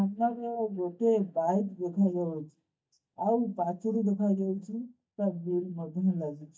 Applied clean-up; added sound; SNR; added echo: neural mask model DeepFilterNet 3.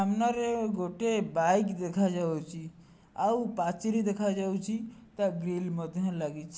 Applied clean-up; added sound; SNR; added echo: none; none; none; none.